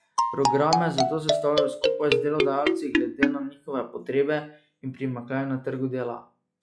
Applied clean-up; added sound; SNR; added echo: classical method log-MMSE.